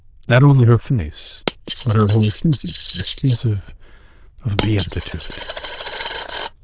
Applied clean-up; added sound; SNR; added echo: neural diffusion model UNIVERSE++.